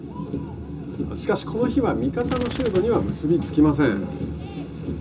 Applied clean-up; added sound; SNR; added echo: none; Gunshot, gunfire; 19 dB; reverberation time 0.2 s.